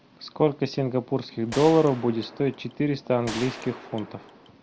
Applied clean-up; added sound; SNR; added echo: none; Gunshot, gunfire; 14 dB; none.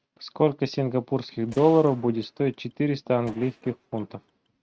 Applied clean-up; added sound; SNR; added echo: neural mask model RNNoise.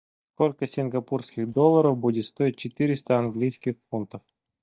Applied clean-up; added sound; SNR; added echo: neural mask model DeepFilterNet 3.